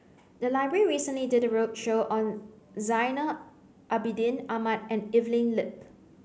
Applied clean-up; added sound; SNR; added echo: none; none; none; none.